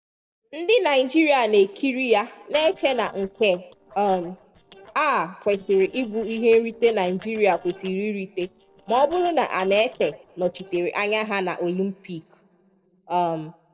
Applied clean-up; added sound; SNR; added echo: neural separator model SepFormer DNS4.